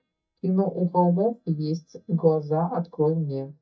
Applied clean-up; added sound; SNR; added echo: neural mask model DeepFilterNet 3.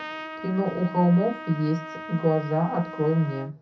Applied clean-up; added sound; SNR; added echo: none; Trumpet; 12 dB; reverberation time 0.3 s.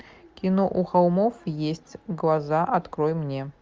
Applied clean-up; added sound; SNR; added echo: none; none; none; none.